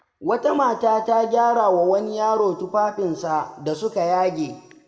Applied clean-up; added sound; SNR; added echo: none; none; none; reverberation time 1.2 s.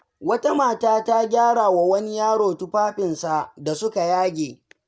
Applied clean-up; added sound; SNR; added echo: none; none; none; none.